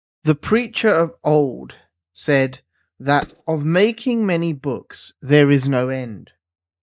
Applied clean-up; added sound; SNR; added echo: neural mask model DeepFilterNet 3.